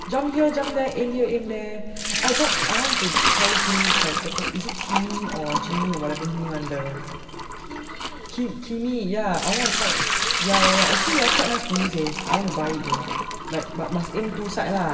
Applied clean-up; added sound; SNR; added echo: none; Sink (filling or washing) / Liquid; -1 dB; reverberation time 2.3 s.